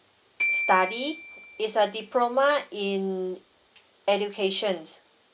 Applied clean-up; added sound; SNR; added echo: none; Glockenspiel; 7 dB; none.